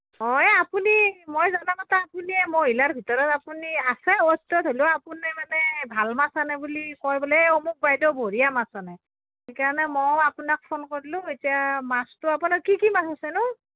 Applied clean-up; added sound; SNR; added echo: neural separator model SepFormer DNS4.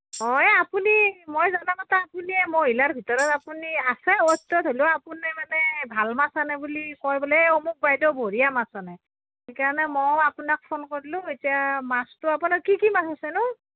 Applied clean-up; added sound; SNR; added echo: none; Tambourine; 17 dB; none.